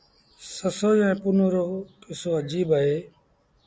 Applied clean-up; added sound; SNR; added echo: none; none; none; none.